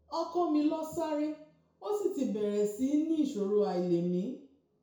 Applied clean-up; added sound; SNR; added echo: none; none; none; reverberation time 0.6 s.